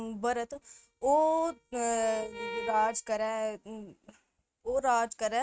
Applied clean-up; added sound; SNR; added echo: neural mask model RNNoise.